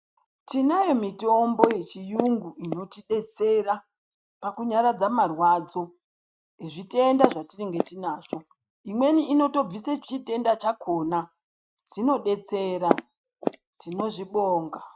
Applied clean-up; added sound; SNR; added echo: neural mask model RNNoise.